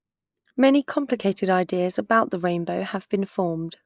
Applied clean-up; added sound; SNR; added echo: neural mask model Resemble Enhance denoiser.